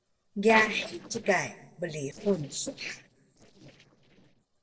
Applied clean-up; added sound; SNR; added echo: neural separator model SepFormer DNS4.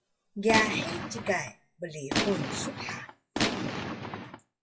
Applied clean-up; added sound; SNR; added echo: classical method WPE with log-MMSE.